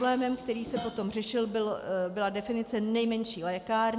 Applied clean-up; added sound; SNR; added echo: none; Dishes, pots, and pans; 18 dB; none.